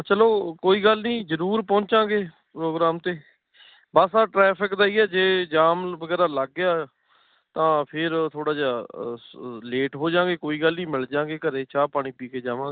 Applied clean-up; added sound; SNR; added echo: none; none; none; none.